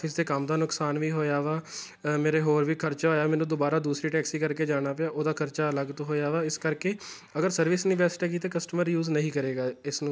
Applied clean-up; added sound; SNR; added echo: none; none; none; none.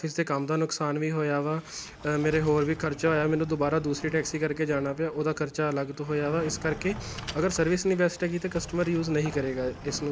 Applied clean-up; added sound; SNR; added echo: none; Sliding door; 15 dB; none.